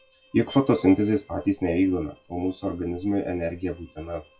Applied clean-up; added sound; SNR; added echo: classical method WPE with log-MMSE.